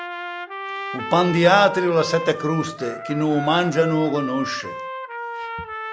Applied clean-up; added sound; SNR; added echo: none; Trumpet; 9 dB; none.